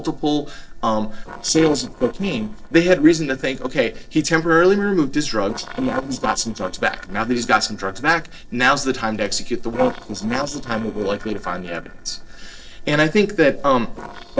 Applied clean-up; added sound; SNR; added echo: neural separator model SepFormer DNS4.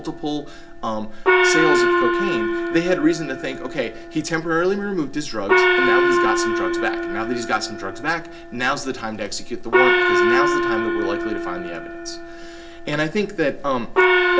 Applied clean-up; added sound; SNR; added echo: none; Gong; -4 dB; reverberation time 0.2 s.